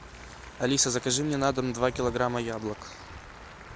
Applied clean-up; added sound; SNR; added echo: none; Applause; 20 dB; none.